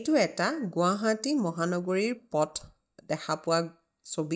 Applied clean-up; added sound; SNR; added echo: neural mask model DeepFilterNet 3.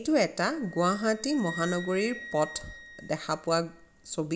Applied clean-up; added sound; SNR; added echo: none; Wind instrument, woodwind instrument; 16 dB; none.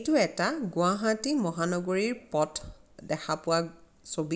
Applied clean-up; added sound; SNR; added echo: none; none; none; none.